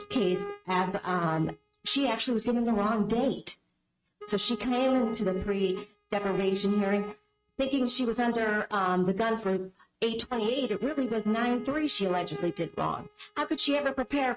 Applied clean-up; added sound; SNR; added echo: neural mask model RNNoise.